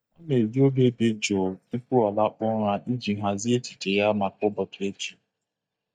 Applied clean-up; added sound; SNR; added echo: neural mask model DeepFilterNet 3.